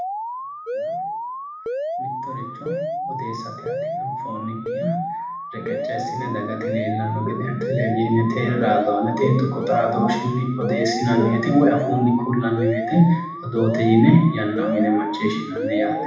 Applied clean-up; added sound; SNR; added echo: none; Alarm; 6 dB; reverberation time 0.8 s.